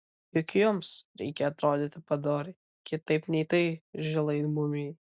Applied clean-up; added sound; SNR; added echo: none; none; none; none.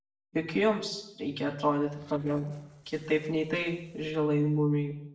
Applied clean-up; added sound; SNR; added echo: neural separator model SepFormer DNS4.